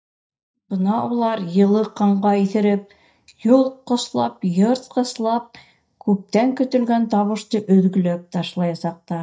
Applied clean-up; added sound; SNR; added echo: neural mask model DeepFilterNet 3.